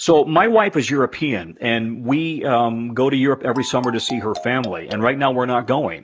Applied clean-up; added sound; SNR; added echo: none; Marimba, xylophone; 15 dB; none.